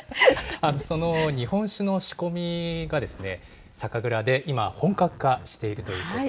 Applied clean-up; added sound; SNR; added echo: none; Wind + Zipper (clothing); 17 dB; none.